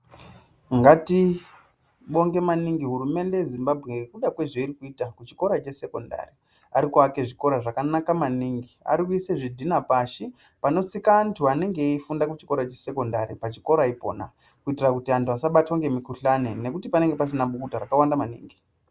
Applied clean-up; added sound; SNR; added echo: none; none; none; none.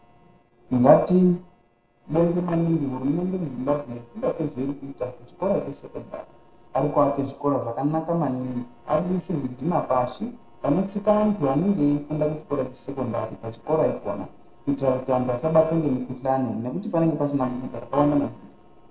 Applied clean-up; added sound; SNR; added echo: neural separator model SepFormer DNS4.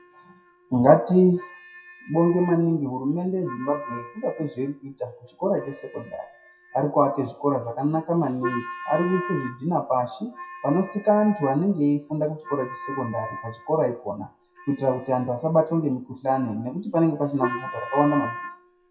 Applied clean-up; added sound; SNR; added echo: classical method WPE with log-MMSE.